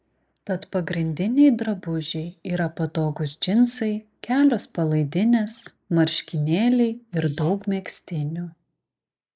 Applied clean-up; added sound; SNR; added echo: neural mask model Resemble Enhance denoiser.